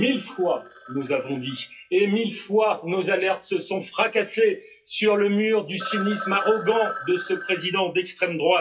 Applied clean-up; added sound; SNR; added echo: classical method WPE with log-MMSE.